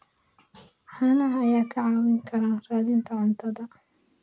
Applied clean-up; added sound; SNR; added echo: none; none; none; none.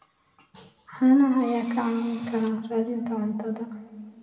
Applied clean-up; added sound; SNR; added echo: none; Engine / Drill; 20 dB; reverberation time 1.7 s.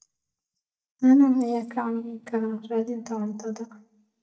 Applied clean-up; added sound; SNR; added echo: neural mask model DeepFilterNet 3.